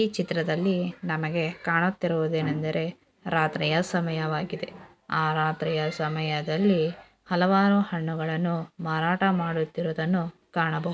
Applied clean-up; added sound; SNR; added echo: none; none; none; none.